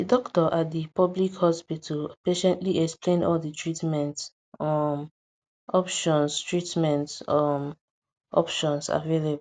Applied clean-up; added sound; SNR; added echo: none; none; none; none.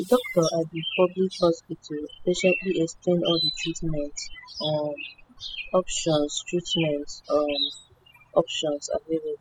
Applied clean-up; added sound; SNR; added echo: classical method spectral subtraction.